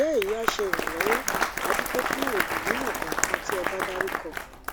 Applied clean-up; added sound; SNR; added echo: none; Applause; -3 dB; none.